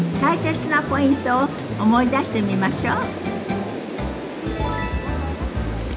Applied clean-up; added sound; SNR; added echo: none; Rain; 8 dB; reverberation time 0.4 s.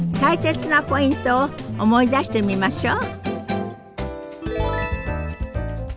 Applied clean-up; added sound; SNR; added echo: none; none; none; none.